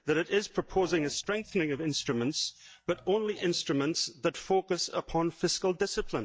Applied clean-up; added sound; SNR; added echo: neural mask model DeepFilterNet 3.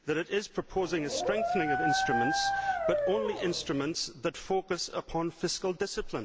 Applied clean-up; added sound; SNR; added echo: none; Dog; -1 dB; none.